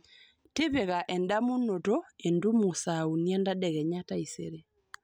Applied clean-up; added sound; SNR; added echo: none; none; none; none.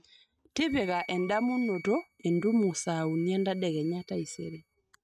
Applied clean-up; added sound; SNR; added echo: neural mask model RNNoise.